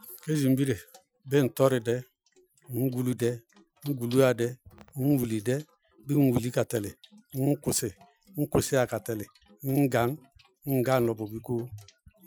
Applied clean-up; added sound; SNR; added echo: classical method Wiener filter.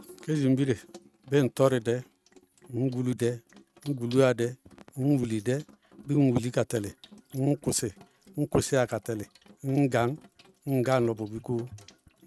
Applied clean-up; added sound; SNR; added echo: neural mask model RNNoise.